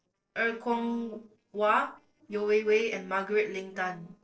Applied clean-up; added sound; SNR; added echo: neural separator model SepFormer DNS4.